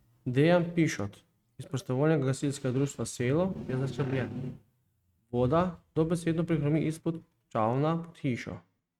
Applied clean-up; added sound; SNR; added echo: neural mask model RNNoise.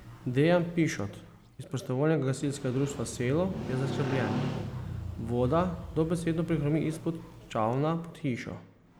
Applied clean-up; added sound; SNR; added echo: none; Motorcycle; 10 dB; none.